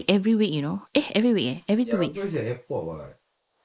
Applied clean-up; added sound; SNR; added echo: neural mask model Resemble Enhance denoiser.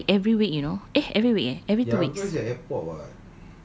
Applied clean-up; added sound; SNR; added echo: none; none; none; none.